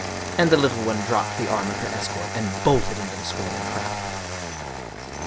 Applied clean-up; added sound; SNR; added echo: none; Engine starting; 4 dB; none.